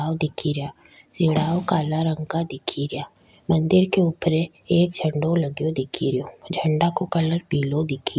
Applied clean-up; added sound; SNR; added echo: none; Snare drum; 14 dB; none.